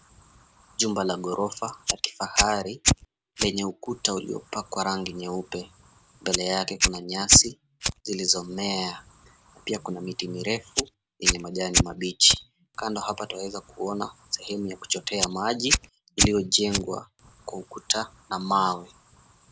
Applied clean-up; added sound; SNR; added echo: none; Fire; 3 dB; none.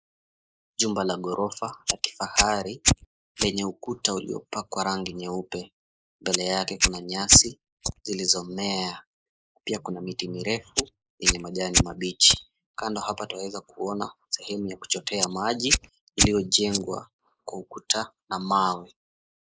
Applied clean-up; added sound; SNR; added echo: neural mask model Resemble Enhance denoiser.